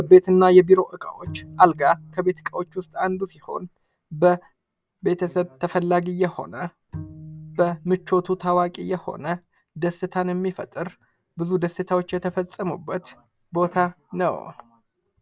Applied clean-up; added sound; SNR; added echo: none; Bowed string instrument; 18 dB; none.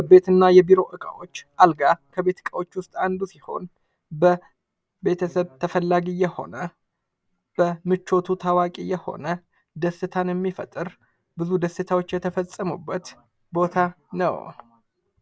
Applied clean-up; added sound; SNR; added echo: none; none; none; none.